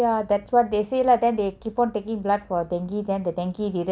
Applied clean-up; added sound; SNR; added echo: none; none; none; none.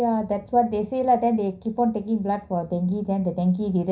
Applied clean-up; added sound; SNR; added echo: none; none; none; reverberation time 0.4 s.